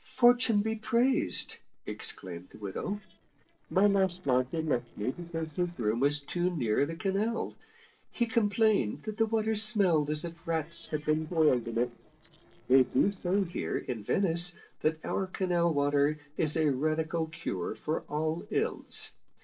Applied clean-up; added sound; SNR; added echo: neural separator model SepFormer DNS4.